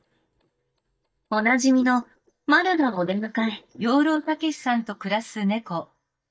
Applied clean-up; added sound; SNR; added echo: neural mask model DeepFilterNet 3.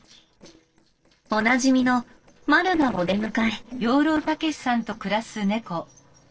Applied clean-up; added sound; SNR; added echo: neural separator model SepFormer DNS4.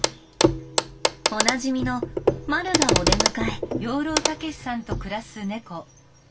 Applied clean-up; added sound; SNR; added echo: none; Clock; -4 dB; reverberation time 0.1 s.